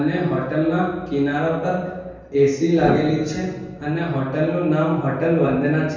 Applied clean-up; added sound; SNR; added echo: none; Piano; 11 dB; reverberation time 1.2 s.